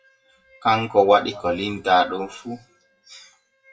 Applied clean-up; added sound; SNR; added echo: classical method WPE with log-MMSE.